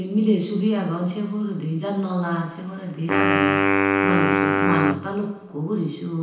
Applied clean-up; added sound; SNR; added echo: none; Wind instrument, woodwind instrument; -3 dB; reverberation time 0.9 s.